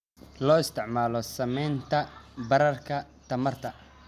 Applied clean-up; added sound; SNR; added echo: none; none; none; none.